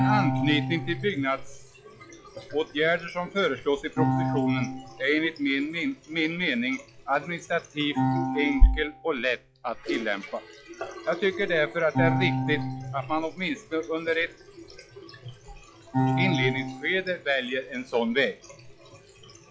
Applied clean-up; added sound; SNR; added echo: classical method log-MMSE.